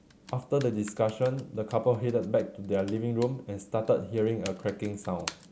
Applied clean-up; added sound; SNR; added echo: none; Computer keyboard; 19 dB; none.